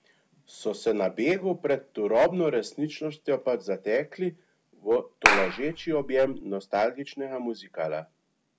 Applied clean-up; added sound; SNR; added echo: none; Clapping; -2 dB; none.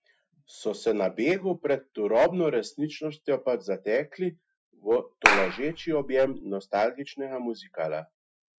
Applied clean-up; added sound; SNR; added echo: classical method Wiener filter.